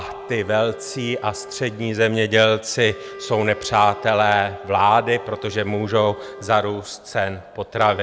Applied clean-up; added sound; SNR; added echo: none; Wind instrument, woodwind instrument; 17 dB; none.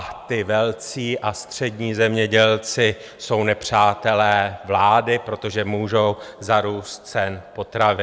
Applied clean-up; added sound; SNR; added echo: none; none; none; none.